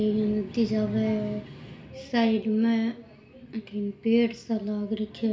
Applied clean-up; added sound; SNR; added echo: none; none; none; reverberation time 0.4 s.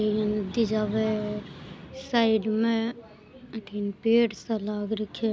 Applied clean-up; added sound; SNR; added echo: none; none; none; none.